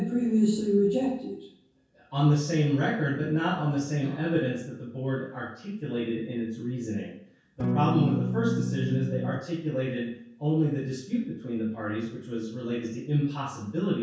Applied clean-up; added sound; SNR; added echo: none; Electric guitar / Strum; 0 dB; reverberation time 0.6 s.